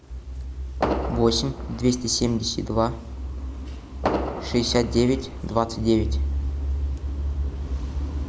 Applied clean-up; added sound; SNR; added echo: none; Fireworks; 8 dB; none.